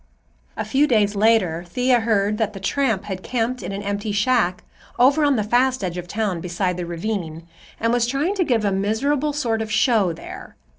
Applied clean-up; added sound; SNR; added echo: neural separator model SepFormer DNS4.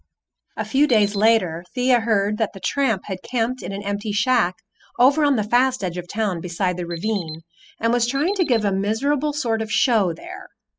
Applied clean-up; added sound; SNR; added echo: classical method spectral subtraction.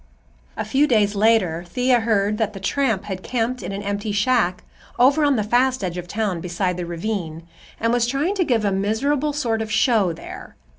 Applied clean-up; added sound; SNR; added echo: none; none; none; none.